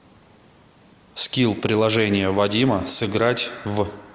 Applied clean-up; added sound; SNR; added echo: none; none; none; none.